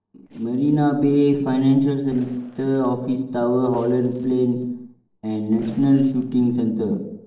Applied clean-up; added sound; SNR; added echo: neural separator model SepFormer DNS4.